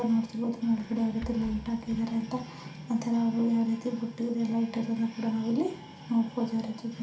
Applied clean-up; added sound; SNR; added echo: none; Rattle / Breathing; 18 dB; reverberation time 0.4 s.